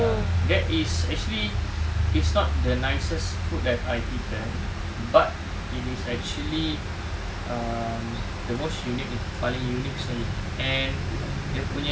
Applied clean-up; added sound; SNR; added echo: none; none; none; none.